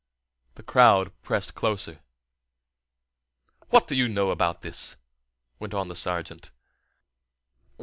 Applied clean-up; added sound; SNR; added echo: none; none; none; none.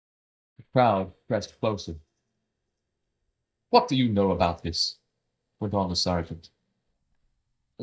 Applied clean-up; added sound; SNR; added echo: neural mask model DeepFilterNet 3.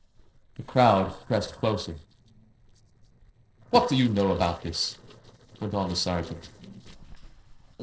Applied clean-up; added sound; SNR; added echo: neural separator model SepFormer DNS4.